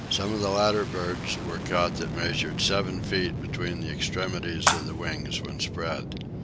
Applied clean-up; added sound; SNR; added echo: none; Fixed-wing aircraft, airplane + Water / Splash, splatter; 2 dB; none.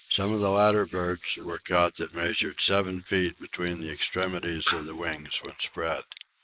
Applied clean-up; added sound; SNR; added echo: neural mask model Resemble Enhance denoiser.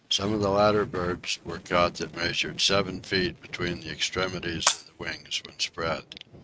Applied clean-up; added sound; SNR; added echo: neural mask model RNNoise.